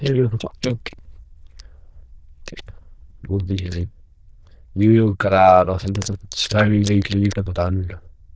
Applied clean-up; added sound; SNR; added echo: neural diffusion model UNIVERSE++.